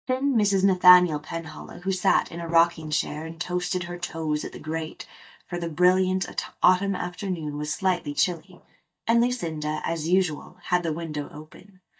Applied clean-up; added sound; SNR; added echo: neural mask model DeepFilterNet 3.